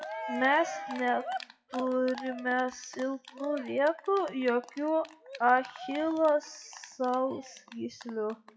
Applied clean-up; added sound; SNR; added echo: classical method WPE with log-MMSE.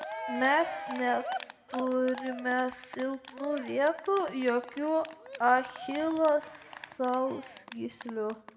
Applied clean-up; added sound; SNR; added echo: none; Cheering; 12 dB; reverberation time 1.2 s.